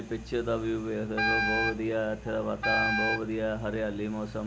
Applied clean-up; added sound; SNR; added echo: none; Wind instrument, woodwind instrument; 0 dB; none.